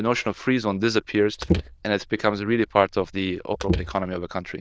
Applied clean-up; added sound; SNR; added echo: neural diffusion model UNIVERSE++.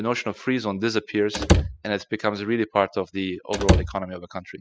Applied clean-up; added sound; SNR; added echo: classical method spectral subtraction.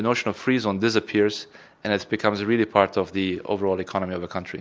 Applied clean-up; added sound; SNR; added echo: none; none; none; none.